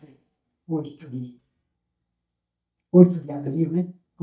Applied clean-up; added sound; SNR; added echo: neural mask model DeepFilterNet 3.